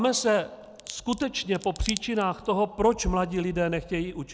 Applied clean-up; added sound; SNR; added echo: none; Crack; 14 dB; none.